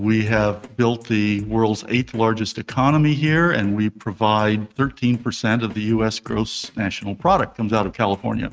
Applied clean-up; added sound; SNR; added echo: neural mask model RNNoise.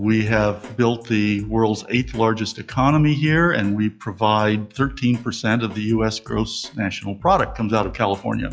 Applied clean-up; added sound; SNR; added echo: classical method log-MMSE.